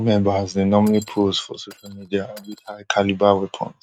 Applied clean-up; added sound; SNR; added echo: neural mask model RNNoise.